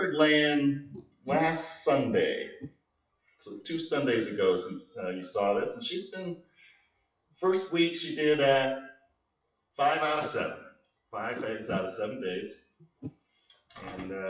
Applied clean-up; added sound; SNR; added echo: classical method WPE with log-MMSE.